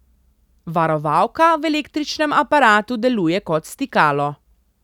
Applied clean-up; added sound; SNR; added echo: none; none; none; none.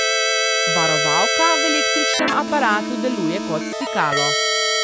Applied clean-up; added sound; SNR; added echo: none; Keyboard (musical); -4 dB; none.